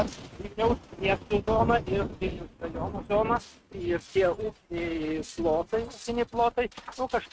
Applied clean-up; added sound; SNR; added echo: neural mask model RNNoise.